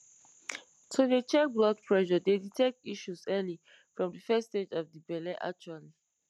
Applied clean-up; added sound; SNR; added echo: none; none; none; none.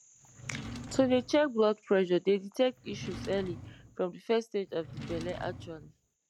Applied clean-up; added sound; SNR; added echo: none; Drawer open or close; 13 dB; none.